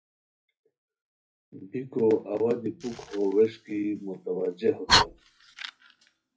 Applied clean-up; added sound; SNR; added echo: classical method WPE with log-MMSE.